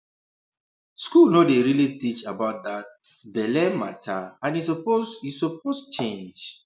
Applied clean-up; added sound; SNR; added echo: none; none; none; none.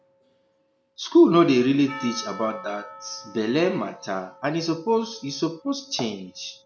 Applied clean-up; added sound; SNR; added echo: none; Percussion; 20 dB; none.